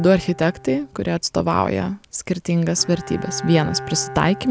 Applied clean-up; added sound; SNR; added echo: none; Bowed string instrument; 16 dB; none.